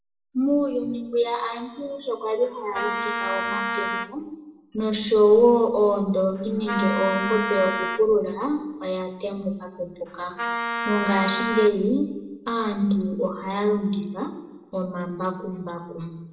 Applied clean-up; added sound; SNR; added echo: none; Wind instrument, woodwind instrument; 4 dB; reverberation time 0.9 s.